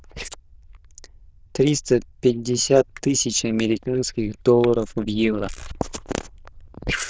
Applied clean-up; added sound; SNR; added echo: neural diffusion model UNIVERSE++.